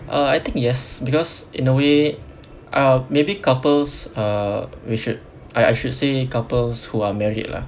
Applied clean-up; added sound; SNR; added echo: none; none; none; none.